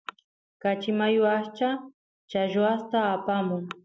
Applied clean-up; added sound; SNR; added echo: none; none; none; none.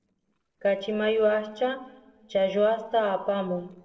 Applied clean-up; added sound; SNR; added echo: neural separator model SepFormer DNS4.